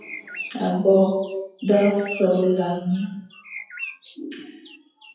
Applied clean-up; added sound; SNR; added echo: classical method WPE with log-MMSE.